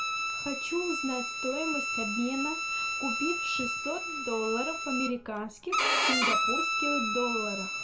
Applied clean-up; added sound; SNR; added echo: none; Bowed string instrument; -3 dB; reverberation time 0.2 s.